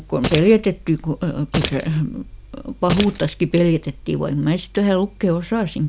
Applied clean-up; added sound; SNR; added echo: none; Keys jangling; 9 dB; none.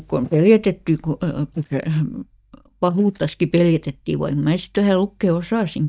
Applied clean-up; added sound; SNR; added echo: neural mask model DeepFilterNet 3.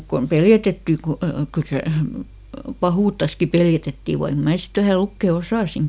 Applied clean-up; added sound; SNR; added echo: none; none; none; none.